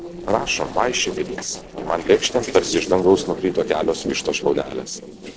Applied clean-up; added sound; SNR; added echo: neural separator model SepFormer DNS4.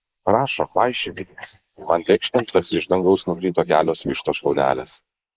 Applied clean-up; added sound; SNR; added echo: neural mask model Resemble Enhance denoiser.